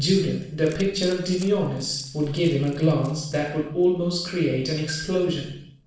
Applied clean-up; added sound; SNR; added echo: neural separator model SepFormer DNS4.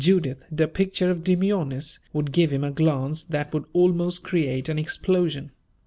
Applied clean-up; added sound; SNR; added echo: none; none; none; none.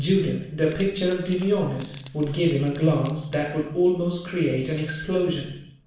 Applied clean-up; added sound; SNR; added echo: none; Wood; 18 dB; reverberation time 0.7 s.